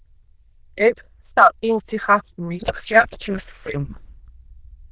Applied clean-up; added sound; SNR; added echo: neural diffusion model UNIVERSE++.